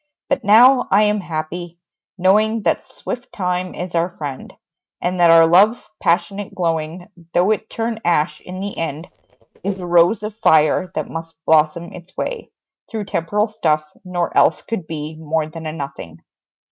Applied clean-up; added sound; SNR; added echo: neural mask model RNNoise.